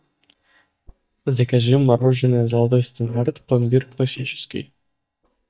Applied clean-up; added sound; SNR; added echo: neural mask model DeepFilterNet 3.